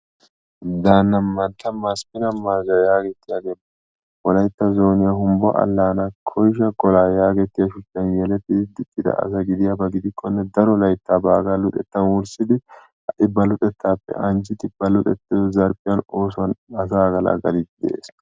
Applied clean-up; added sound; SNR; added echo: none; none; none; none.